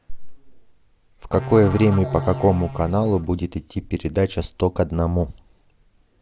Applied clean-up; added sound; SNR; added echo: none; Musical instrument; 9 dB; none.